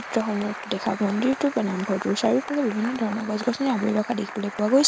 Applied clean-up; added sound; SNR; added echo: none; Applause; 12 dB; none.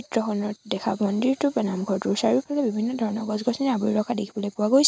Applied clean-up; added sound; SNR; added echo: none; none; none; none.